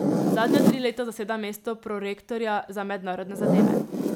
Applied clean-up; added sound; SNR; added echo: none; Zipper (clothing); -4 dB; none.